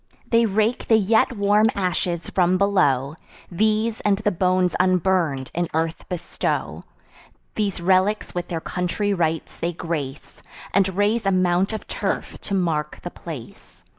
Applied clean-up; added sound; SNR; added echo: neural mask model Resemble Enhance denoiser.